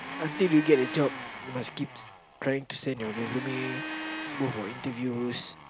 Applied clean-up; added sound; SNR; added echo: none; Domestic sounds, home sounds; 9 dB; none.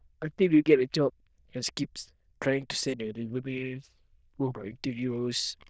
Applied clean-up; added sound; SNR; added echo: neural diffusion model UNIVERSE++.